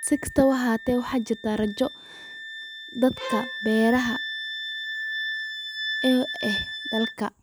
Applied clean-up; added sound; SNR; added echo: none; Bowed string instrument + Wind instrument, woodwind instrument; 7 dB; none.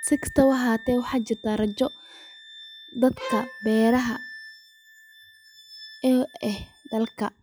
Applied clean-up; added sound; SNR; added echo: classical method log-MMSE.